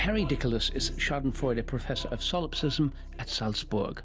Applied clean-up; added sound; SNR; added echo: none; none; none; none.